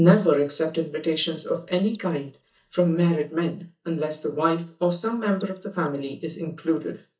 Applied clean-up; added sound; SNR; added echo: neural mask model DeepFilterNet 3.